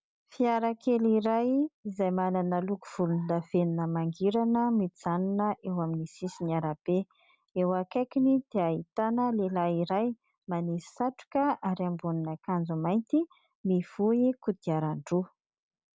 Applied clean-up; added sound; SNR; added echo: none; none; none; none.